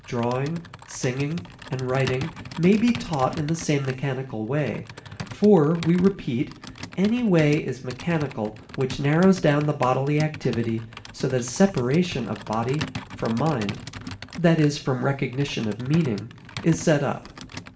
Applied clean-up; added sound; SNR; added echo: none; Computer keyboard; 15 dB; reverberation time 0.8 s.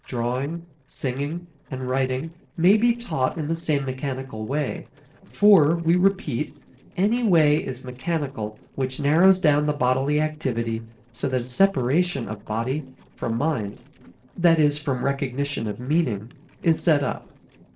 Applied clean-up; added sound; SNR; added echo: neural separator model SepFormer DNS4.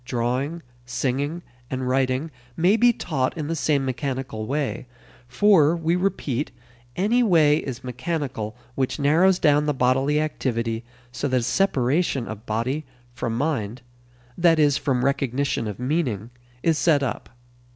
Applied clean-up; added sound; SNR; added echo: none; none; none; none.